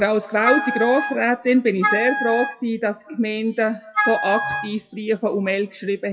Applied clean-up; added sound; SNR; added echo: classical method WPE with log-MMSE.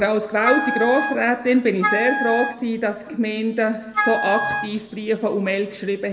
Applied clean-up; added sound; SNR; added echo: none; Wind instrument, woodwind instrument; 3 dB; reverberation time 1.2 s.